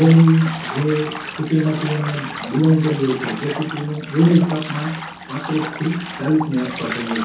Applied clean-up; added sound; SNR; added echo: none; Bathtub (filling or washing); 12 dB; reverberation time 0.6 s.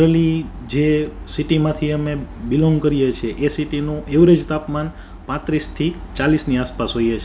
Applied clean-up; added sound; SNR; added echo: none; none; none; none.